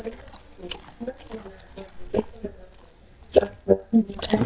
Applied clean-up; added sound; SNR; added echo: neural mask model DeepFilterNet 3.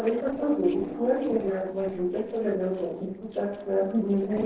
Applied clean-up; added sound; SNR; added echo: neural separator model SepFormer DNS4.